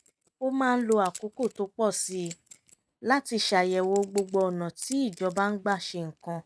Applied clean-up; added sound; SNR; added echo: neural mask model RNNoise.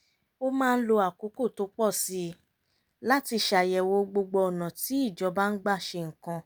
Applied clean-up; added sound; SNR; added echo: none; none; none; none.